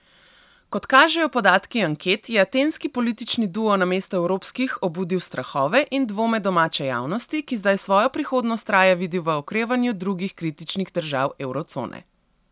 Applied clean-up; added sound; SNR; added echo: none; none; none; none.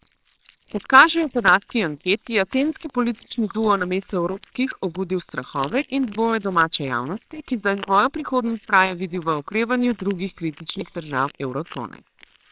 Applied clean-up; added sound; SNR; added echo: neural separator model SepFormer WHAMR!.